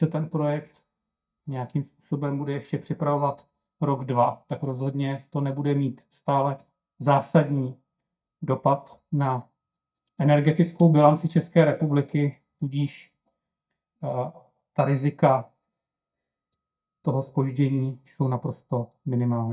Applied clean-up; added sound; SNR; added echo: neural mask model DeepFilterNet 3.